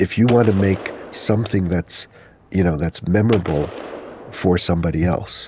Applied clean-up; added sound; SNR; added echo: none; Gunshot, gunfire; 15 dB; none.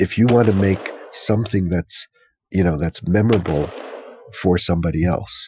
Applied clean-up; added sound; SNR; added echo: classical method Wiener filter.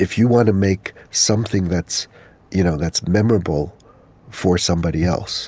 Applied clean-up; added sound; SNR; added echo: none; none; none; none.